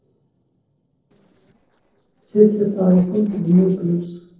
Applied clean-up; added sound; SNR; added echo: neural separator model SepFormer DNS4.